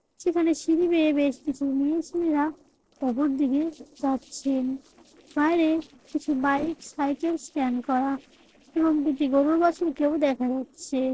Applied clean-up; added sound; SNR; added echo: neural separator model SepFormer DNS4.